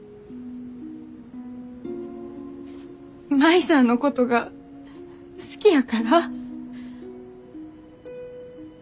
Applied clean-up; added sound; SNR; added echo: none; none; none; none.